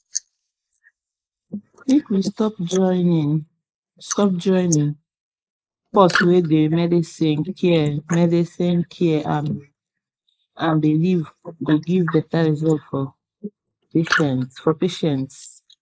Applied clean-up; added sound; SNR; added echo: neural mask model Resemble Enhance denoiser.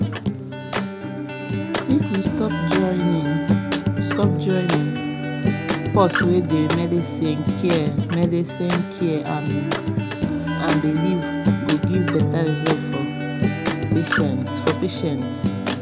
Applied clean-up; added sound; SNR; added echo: none; Acoustic guitar; -2 dB; none.